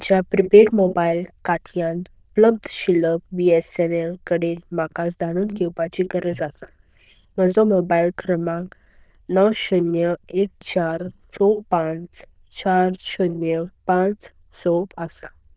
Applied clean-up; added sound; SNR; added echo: neural diffusion model UNIVERSE++.